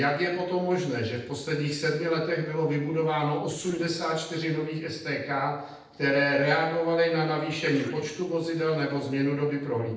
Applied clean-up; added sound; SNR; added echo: neural separator model SepFormer DNS4.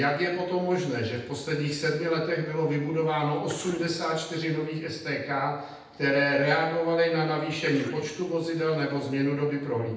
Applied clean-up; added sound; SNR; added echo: none; Cough; 16 dB; reverberation time 0.8 s.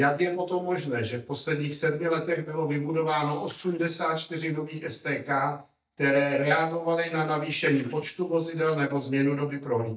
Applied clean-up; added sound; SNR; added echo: neural mask model DeepFilterNet 3.